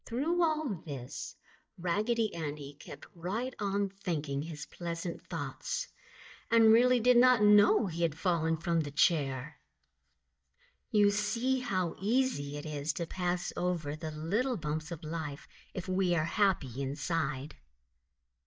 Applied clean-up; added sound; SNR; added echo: neural mask model DeepFilterNet 3.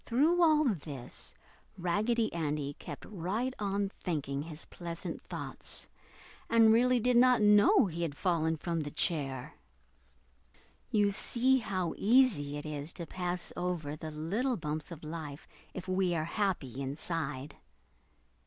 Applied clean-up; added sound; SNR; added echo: none; none; none; none.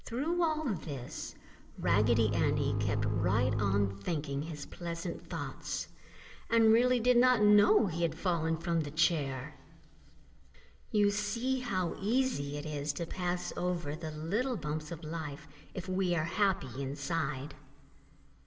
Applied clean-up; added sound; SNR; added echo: none; Bowed string instrument; 0 dB; reverberation time 2.1 s.